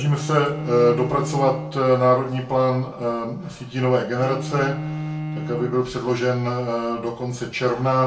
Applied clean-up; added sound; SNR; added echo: none; Bowed string instrument; 10 dB; reverberation time 0.3 s.